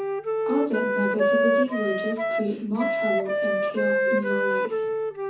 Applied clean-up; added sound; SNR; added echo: none; Wind instrument, woodwind instrument; -4 dB; reverberation time 0.6 s.